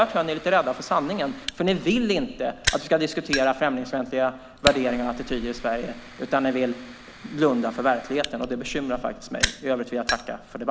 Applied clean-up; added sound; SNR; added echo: none; Fire; 9 dB; none.